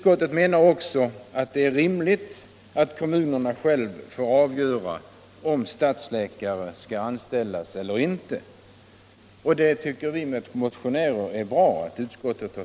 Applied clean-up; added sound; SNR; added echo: none; none; none; none.